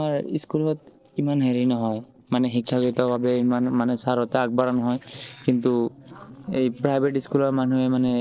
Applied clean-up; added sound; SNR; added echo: neural separator model SepFormer DNS4.